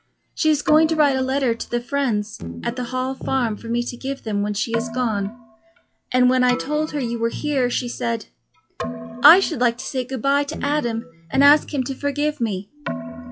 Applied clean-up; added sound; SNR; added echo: classical method log-MMSE.